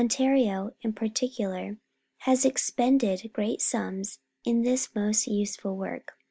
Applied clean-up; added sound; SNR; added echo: none; none; none; none.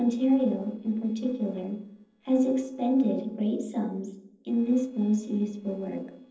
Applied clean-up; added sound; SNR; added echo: neural separator model SepFormer DNS4.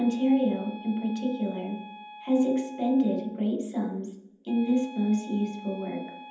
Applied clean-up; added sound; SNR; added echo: none; Wind instrument, woodwind instrument; 18 dB; reverberation time 0.8 s.